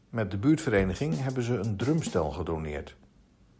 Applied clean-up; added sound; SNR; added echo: none; Drum / Drum kit; 13 dB; none.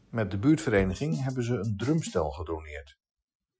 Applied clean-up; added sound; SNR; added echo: classical method Wiener filter.